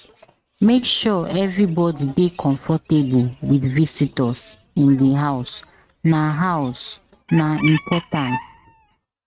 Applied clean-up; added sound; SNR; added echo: neural mask model RNNoise.